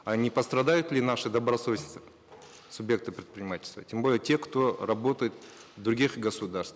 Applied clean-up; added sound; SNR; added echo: none; none; none; none.